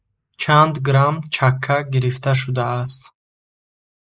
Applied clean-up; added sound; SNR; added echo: neural mask model Resemble Enhance denoiser.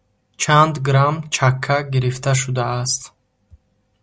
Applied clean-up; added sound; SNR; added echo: none; none; none; none.